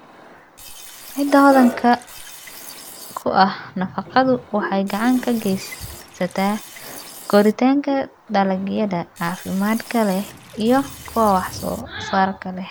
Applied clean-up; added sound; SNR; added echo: none; Liquid; 19 dB; none.